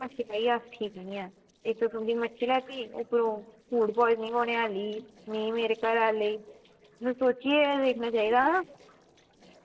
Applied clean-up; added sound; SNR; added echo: neural separator model SepFormer DNS4.